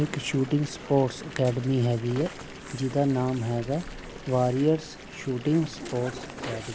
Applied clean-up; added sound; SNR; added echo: none; Zipper (clothing) + Fill (with liquid) / Bathtub (filling or washing) / Water tap, faucet; 15 dB; none.